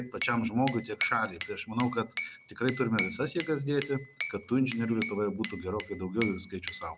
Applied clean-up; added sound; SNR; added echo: none; Glass / Bell; 6 dB; none.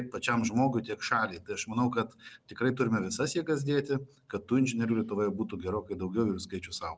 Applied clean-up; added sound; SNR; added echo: none; none; none; none.